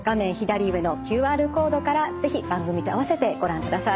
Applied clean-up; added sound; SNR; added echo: none; Wind instrument, woodwind instrument; 12 dB; none.